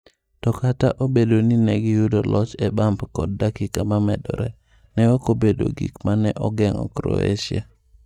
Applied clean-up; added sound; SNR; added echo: neural mask model DeepFilterNet 3.